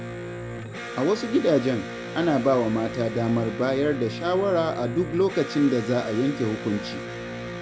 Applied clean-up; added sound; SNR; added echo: none; Electric guitar; 9 dB; none.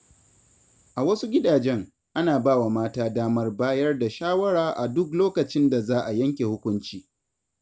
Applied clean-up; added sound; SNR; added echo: none; none; none; none.